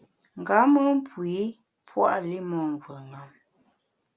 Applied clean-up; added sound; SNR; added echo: none; none; none; none.